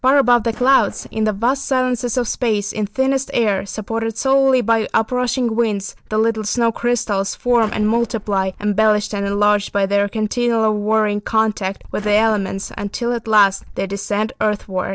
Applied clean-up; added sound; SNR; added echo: neural separator model SepFormer DNS4.